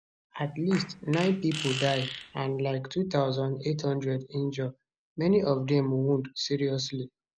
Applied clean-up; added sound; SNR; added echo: none; Fart; 10 dB; none.